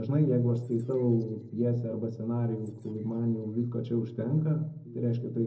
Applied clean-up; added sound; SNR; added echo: neural separator model SepFormer DNS4.